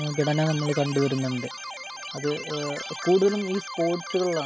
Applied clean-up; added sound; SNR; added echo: none; Keyboard (musical); 11 dB; none.